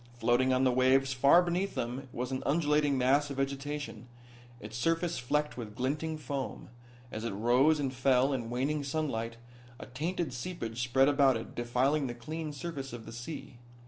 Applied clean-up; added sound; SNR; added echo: none; none; none; none.